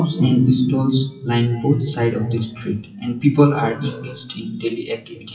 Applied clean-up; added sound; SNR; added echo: classical method WPE with log-MMSE.